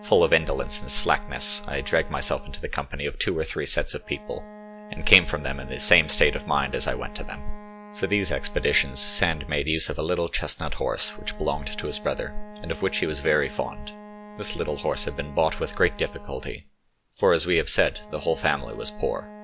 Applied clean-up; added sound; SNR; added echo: none; Wind instrument, woodwind instrument; 18 dB; none.